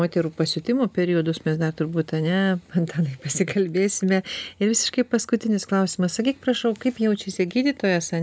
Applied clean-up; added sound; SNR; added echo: none; none; none; none.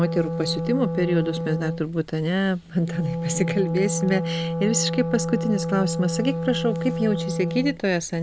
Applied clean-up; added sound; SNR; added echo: none; Wind instrument, woodwind instrument; 4 dB; none.